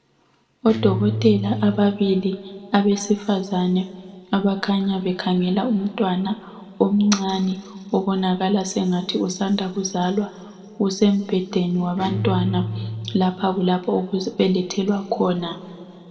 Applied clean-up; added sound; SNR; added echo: none; Guitar; 8 dB; reverberation time 1.7 s.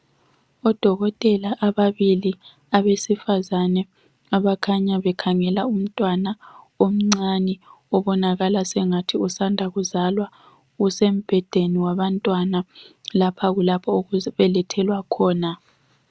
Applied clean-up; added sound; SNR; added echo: none; none; none; none.